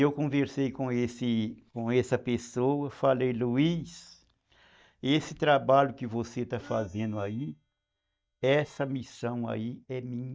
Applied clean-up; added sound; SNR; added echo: neural mask model DeepFilterNet 3.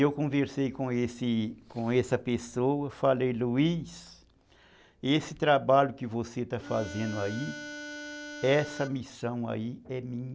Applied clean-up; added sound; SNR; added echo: none; Harmonica; 11 dB; none.